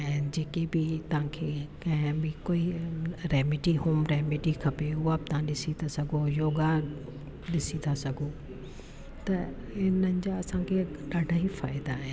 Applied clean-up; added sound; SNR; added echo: none; none; none; none.